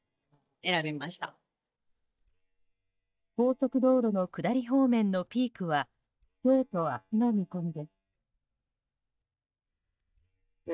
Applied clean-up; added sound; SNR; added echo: neural mask model DeepFilterNet 3.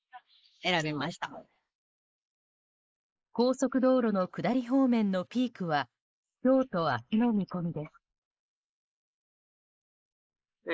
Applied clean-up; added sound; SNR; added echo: neural mask model Resemble Enhance denoiser.